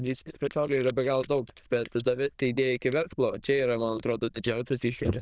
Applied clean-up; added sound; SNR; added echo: neural diffusion model UNIVERSE++.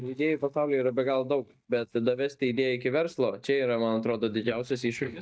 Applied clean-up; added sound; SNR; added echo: neural mask model DeepFilterNet 3.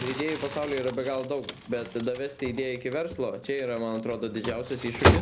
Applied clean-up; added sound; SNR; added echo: none; Crumpling, crinkling; 0 dB; none.